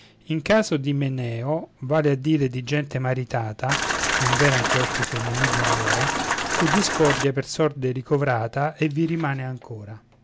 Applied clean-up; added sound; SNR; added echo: none; Rain; -1 dB; none.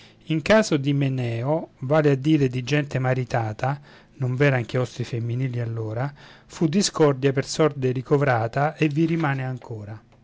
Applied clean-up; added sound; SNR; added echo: none; none; none; none.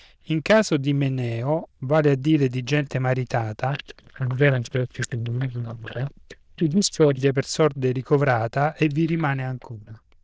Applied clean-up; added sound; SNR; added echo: neural diffusion model UNIVERSE++.